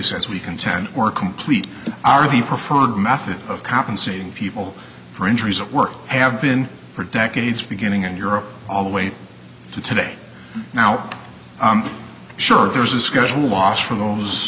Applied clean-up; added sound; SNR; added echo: none; none; none; none.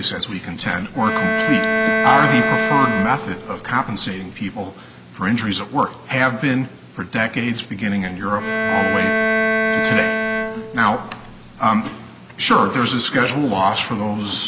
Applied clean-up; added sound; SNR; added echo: none; Bowed string instrument; 1 dB; none.